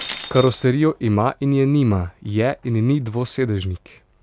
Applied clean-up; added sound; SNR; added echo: none; Shatter; 17 dB; none.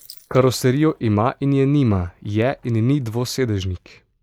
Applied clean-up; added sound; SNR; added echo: neural mask model Resemble Enhance denoiser.